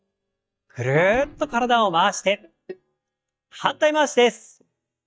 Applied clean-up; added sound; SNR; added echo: neural mask model DeepFilterNet 3.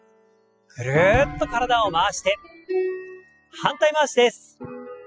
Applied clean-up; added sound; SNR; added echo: classical method spectral subtraction.